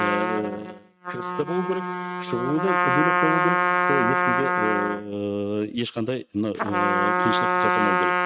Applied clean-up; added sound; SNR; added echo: neural mask model RNNoise.